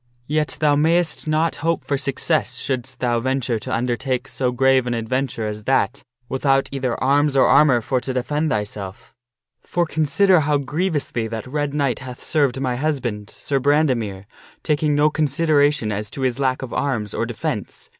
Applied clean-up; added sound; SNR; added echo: none; none; none; none.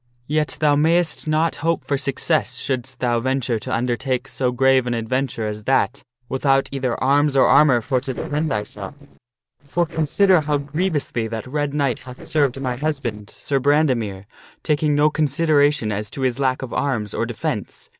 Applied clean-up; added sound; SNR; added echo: neural separator model SepFormer DNS4.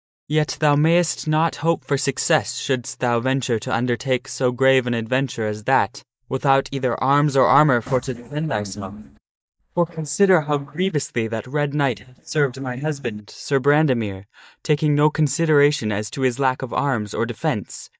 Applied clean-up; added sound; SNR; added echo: neural mask model DeepFilterNet 3.